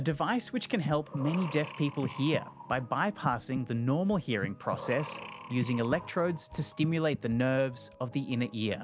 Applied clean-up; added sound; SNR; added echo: none; Breathing; 11 dB; none.